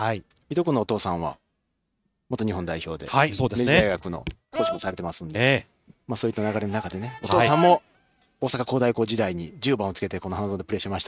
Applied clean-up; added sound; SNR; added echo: neural mask model RNNoise.